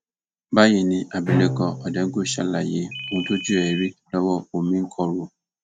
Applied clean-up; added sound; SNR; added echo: neural mask model RNNoise.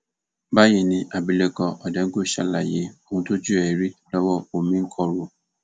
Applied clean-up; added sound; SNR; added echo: none; none; none; none.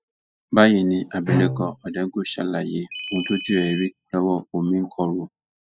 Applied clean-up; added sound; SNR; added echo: classical method spectral subtraction.